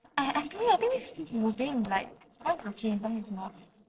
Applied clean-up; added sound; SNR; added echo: neural separator model SepFormer DNS4.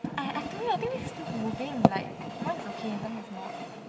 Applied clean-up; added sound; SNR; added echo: none; Train; 10 dB; reverberation time 2.1 s.